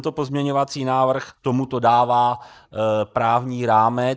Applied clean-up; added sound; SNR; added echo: neural mask model Resemble Enhance denoiser.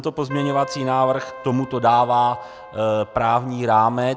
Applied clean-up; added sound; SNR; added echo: none; Keyboard (musical); 17 dB; none.